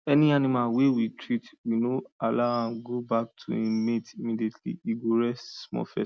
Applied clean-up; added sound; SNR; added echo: none; none; none; none.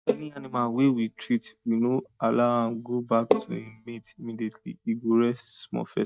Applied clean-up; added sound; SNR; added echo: neural mask model DeepFilterNet 3.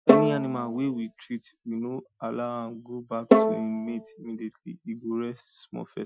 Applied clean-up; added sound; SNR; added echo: classical method Wiener filter.